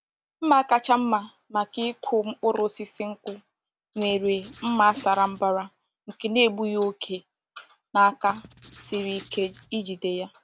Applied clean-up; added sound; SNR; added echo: none; Writing; 20 dB; none.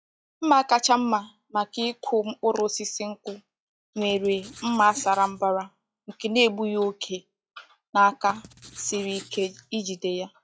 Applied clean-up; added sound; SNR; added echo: classical method log-MMSE.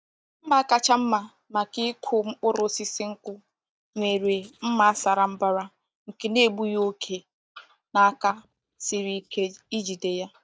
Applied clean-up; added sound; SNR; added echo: neural mask model DeepFilterNet 3.